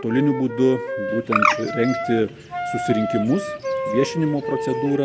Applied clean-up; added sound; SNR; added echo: none; Bird + Wind instrument, woodwind instrument; 3 dB; none.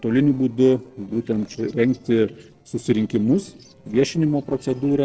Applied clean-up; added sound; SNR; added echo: neural separator model SepFormer DNS4.